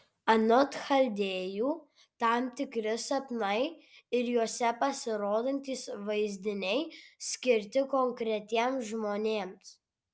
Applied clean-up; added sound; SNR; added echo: none; none; none; none.